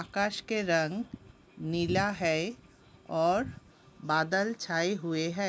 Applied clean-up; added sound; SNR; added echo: none; none; none; none.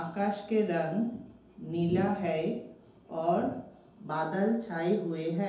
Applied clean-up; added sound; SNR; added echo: none; none; none; reverberation time 2.2 s.